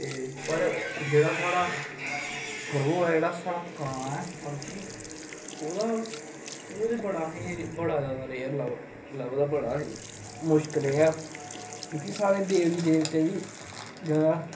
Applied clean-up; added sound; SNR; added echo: none; Sink (filling or washing); 19 dB; reverberation time 0.3 s.